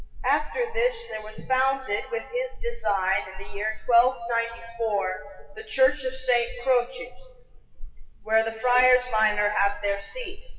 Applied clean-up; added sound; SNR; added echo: classical method WPE with log-MMSE.